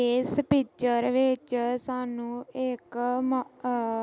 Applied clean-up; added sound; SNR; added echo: none; none; none; none.